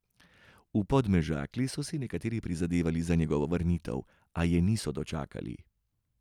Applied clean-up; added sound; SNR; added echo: none; none; none; none.